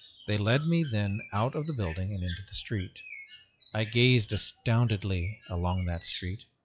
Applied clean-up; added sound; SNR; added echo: classical method log-MMSE.